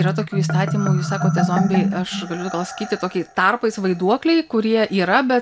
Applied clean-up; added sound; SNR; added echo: none; Marimba, xylophone; 3 dB; none.